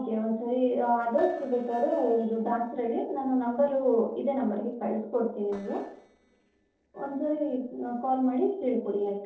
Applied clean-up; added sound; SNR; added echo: neural separator model SepFormer DNS4.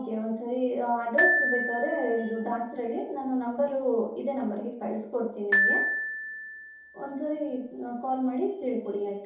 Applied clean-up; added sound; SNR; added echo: none; Glockenspiel; 1 dB; reverberation time 2.8 s.